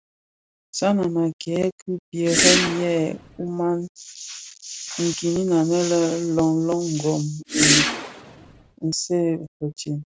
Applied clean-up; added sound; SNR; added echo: none; Whoosh, swoosh, swish; -1 dB; none.